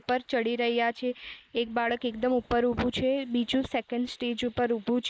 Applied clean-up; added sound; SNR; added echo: neural mask model Resemble Enhance denoiser.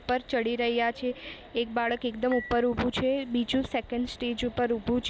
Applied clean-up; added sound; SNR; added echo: none; Dishes, pots, and pans / Chink, clink; 16 dB; none.